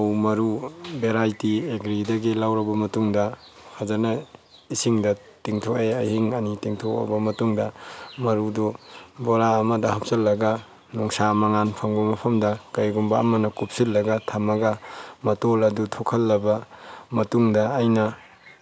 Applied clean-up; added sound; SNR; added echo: none; none; none; none.